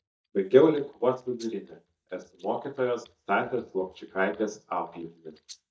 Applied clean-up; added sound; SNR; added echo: neural mask model DeepFilterNet 3.